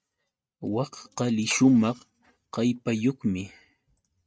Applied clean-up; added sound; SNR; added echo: neural mask model RNNoise.